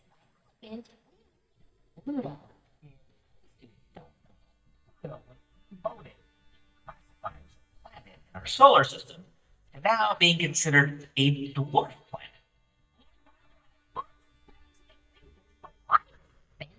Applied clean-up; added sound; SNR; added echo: neural mask model DeepFilterNet 3.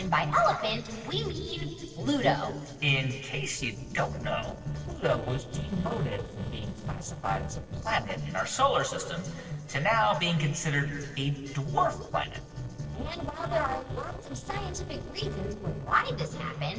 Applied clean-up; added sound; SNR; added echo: neural separator model SepFormer DNS4.